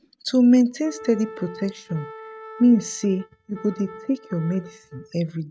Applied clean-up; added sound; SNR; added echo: neural mask model RNNoise.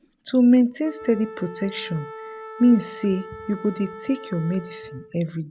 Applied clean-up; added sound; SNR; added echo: none; Wind instrument, woodwind instrument; 16 dB; none.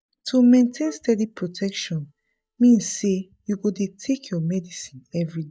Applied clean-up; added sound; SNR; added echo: neural mask model DeepFilterNet 3.